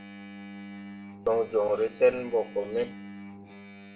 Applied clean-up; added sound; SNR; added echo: none; Engine; 14 dB; reverberation time 0.3 s.